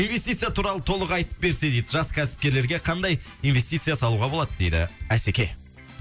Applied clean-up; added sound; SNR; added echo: none; none; none; none.